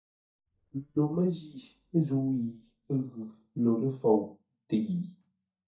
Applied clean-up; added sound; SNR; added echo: neural mask model DeepFilterNet 3.